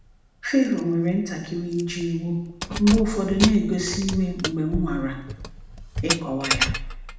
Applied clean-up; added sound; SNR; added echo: none; Keys jangling; 6 dB; reverberation time 0.8 s.